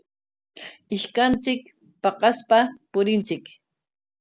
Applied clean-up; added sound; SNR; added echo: none; none; none; none.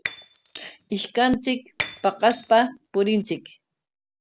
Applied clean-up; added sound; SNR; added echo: none; Shatter; 12 dB; none.